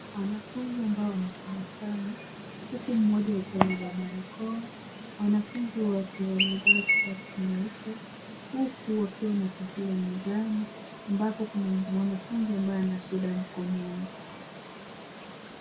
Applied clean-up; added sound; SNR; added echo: none; Chirp, tweet; 5 dB; reverberation time 0.2 s.